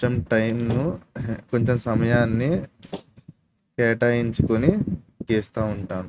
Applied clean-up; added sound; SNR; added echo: neural mask model RNNoise.